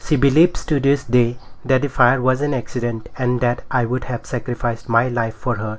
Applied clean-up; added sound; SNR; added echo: none; none; none; none.